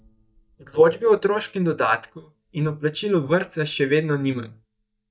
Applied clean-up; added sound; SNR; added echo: neural mask model DeepFilterNet 3.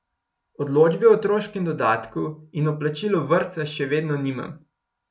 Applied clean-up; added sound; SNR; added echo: none; none; none; none.